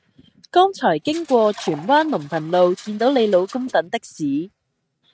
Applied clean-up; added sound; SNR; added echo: neural mask model RNNoise.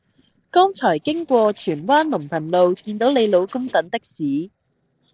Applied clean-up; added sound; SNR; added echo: neural separator model SepFormer DNS4.